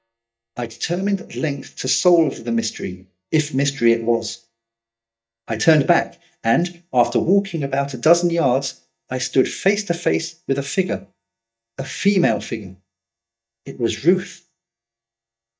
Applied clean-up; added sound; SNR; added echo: neural mask model DeepFilterNet 3.